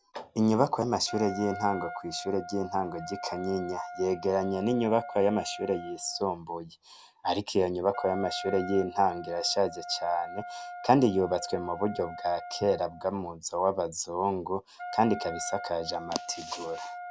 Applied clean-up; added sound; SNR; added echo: none; Wind instrument, woodwind instrument; 12 dB; none.